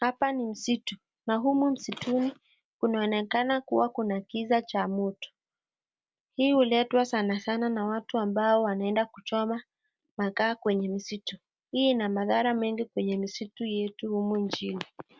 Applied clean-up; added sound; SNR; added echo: none; none; none; none.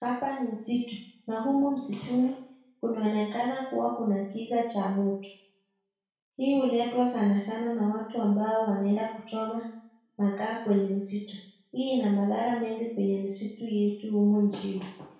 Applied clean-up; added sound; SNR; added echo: none; none; none; reverberation time 0.6 s.